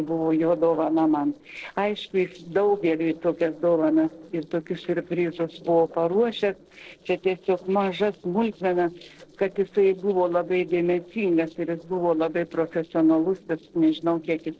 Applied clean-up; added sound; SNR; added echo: neural separator model SepFormer DNS4.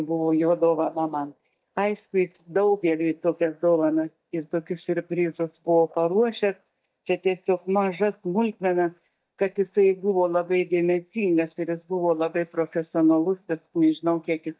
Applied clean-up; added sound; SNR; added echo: neural mask model DeepFilterNet 3.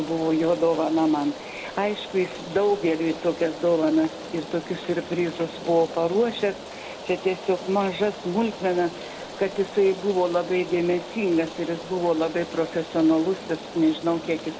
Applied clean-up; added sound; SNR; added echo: none; Rain; 13 dB; reverberation time 1.1 s.